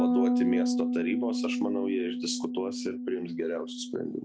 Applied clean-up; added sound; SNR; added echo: none; Bass guitar; -4 dB; none.